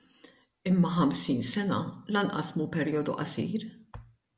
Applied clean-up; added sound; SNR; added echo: none; none; none; none.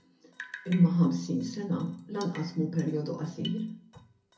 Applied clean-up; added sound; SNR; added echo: none; Drip; 20 dB; reverberation time 0.3 s.